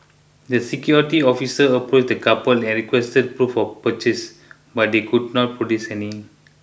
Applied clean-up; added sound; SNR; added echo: none; none; none; none.